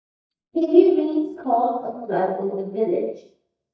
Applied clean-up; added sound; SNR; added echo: neural mask model DeepFilterNet 3.